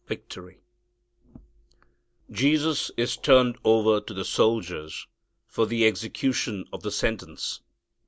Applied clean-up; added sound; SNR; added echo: none; none; none; none.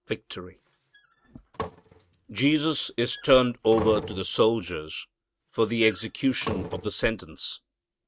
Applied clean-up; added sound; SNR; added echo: neural mask model RNNoise.